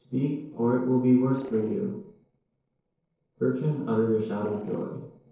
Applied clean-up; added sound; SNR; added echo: neural separator model SepFormer DNS4.